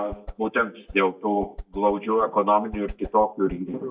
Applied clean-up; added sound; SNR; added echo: neural mask model DeepFilterNet 3.